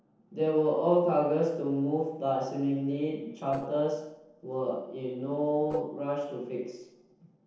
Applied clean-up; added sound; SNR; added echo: neural separator model SepFormer DNS4.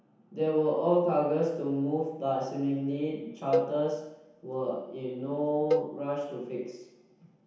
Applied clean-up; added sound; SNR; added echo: none; Cowbell; 5 dB; reverberation time 0.9 s.